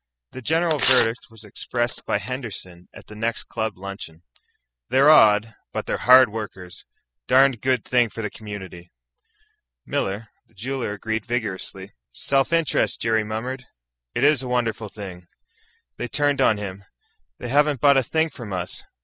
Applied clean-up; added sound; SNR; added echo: classical method spectral subtraction.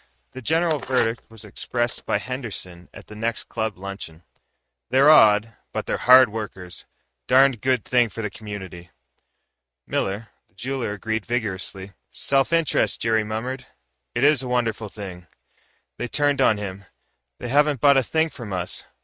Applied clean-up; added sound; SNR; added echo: neural mask model RNNoise.